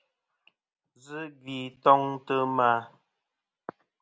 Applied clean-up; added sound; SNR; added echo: none; none; none; none.